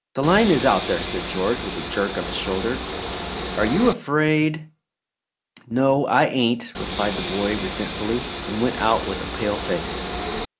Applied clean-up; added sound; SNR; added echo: none; Train; 0 dB; none.